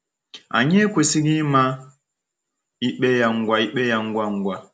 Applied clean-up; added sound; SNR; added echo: none; none; none; none.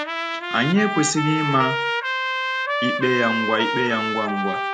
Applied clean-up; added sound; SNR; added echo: none; Trumpet; 1 dB; none.